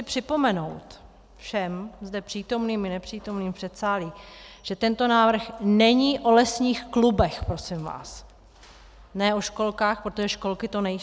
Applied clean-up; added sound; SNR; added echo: none; none; none; none.